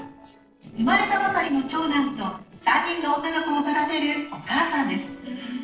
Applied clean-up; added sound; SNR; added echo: neural separator model SepFormer DNS4.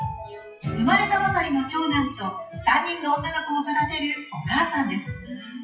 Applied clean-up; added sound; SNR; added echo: classical method WPE with log-MMSE.